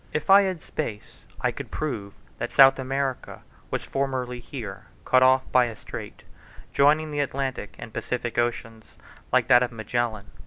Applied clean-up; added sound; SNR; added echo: none; none; none; none.